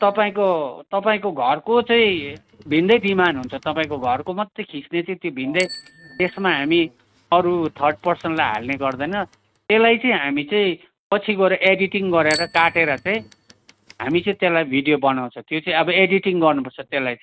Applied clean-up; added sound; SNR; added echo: neural mask model RNNoise.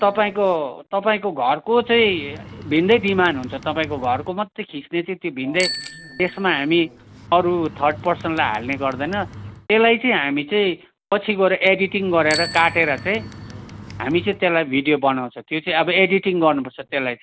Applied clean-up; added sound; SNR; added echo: none; Bicycle bell + Bird; 16 dB; none.